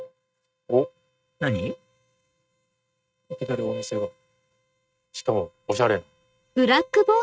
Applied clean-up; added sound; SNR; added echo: neural mask model RNNoise.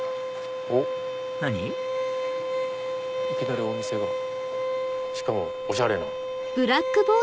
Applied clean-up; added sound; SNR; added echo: none; Bowed string instrument; 0 dB; none.